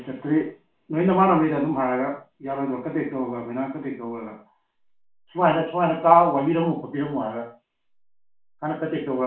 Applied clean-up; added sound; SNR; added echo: none; none; none; reverberation time 0.3 s.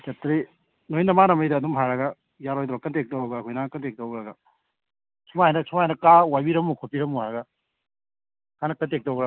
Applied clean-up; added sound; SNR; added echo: none; none; none; none.